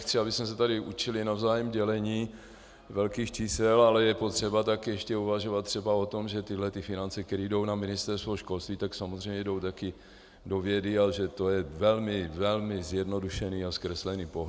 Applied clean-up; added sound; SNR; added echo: none; none; none; none.